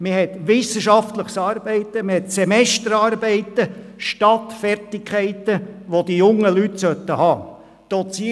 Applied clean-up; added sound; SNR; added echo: none; none; none; none.